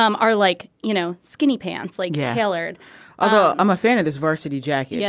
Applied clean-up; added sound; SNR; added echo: none; none; none; none.